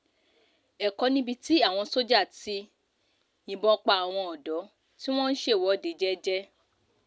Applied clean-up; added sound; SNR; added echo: none; none; none; none.